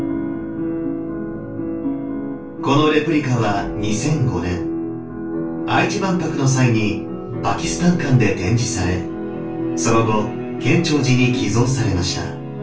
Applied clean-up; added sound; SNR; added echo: none; none; none; reverberation time 0.3 s.